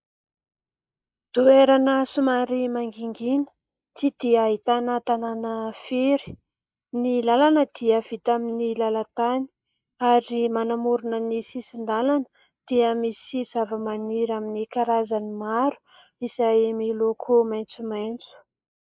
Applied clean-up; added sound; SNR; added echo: neural mask model Resemble Enhance denoiser.